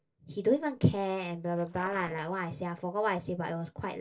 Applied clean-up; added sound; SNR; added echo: neural separator model SepFormer DNS4.